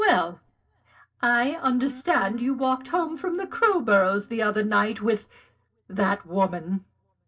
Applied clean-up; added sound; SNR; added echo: neural separator model SepFormer DNS4.